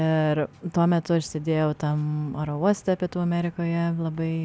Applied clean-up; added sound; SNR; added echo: none; none; none; none.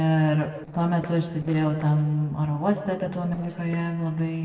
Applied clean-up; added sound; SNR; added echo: neural separator model SepFormer DNS4.